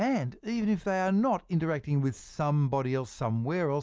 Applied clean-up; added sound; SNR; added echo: none; none; none; none.